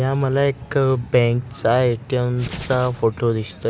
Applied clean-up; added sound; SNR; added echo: none; Hands; 15 dB; none.